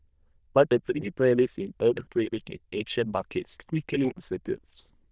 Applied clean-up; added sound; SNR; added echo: neural diffusion model UNIVERSE++.